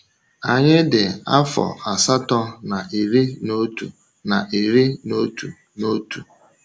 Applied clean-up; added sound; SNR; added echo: none; none; none; none.